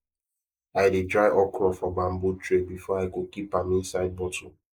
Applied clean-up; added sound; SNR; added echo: neural mask model Resemble Enhance denoiser.